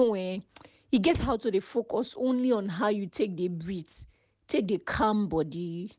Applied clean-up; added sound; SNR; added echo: none; none; none; none.